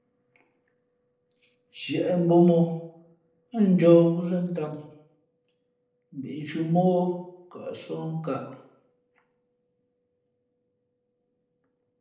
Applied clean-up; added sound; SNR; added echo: neural separator model SepFormer DNS4.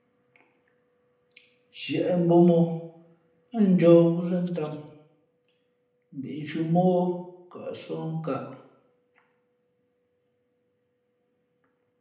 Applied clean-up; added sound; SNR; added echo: none; Rattle (instrument); 9 dB; reverberation time 0.7 s.